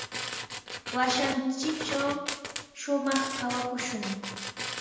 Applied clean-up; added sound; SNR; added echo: none; Tools; 5 dB; reverberation time 1.0 s.